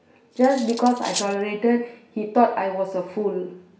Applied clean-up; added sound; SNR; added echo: none; Cutlery, silverware; 12 dB; reverberation time 0.7 s.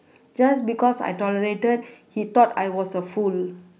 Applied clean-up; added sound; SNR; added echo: none; none; none; none.